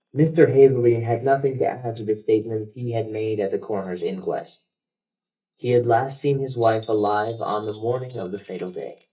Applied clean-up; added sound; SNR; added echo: neural mask model DeepFilterNet 3.